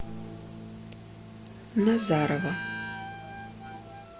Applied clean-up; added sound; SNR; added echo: none; Harmonica + Electric guitar / Strum; 8 dB; none.